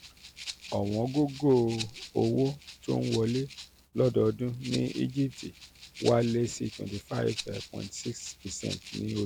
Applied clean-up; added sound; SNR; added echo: none; Rattle (instrument); 15 dB; none.